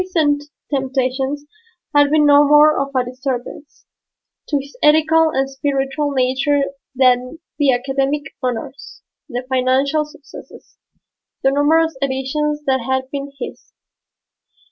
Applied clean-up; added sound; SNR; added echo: none; none; none; none.